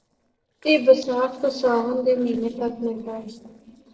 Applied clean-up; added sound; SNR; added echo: neural separator model SepFormer DNS4.